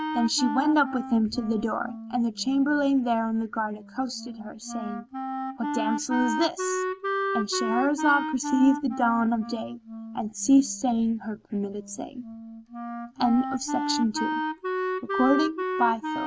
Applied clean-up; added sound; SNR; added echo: none; Wind instrument, woodwind instrument; 6 dB; none.